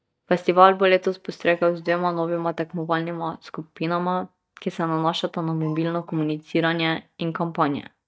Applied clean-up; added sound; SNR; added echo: neural mask model DeepFilterNet 3.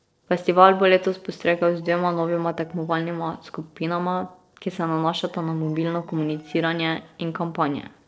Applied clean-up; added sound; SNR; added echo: neural separator model SepFormer DNS4.